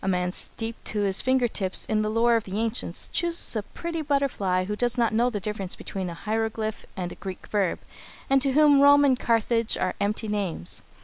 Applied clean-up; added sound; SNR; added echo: none; none; none; none.